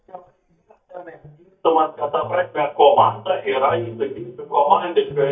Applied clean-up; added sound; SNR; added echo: neural mask model DeepFilterNet 3.